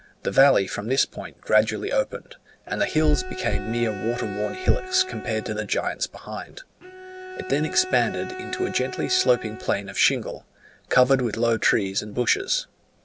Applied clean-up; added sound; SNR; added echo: none; Bowed string instrument; 12 dB; none.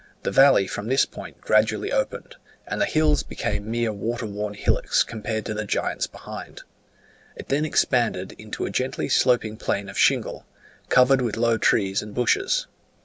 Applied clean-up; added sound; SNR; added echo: none; none; none; none.